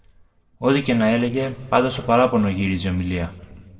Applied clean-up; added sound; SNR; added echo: neural separator model SepFormer DNS4.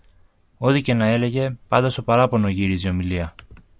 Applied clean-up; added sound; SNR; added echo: none; none; none; none.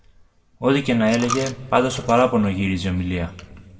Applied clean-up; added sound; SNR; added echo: none; Coin (dropping); 15 dB; reverberation time 1.5 s.